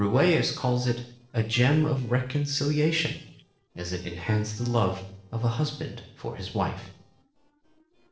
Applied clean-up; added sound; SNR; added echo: neural separator model SepFormer DNS4.